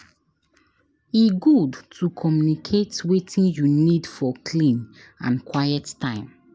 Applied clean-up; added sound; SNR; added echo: none; none; none; none.